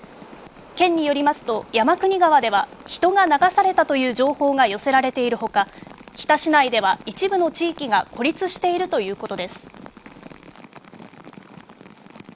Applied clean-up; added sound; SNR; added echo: none; none; none; none.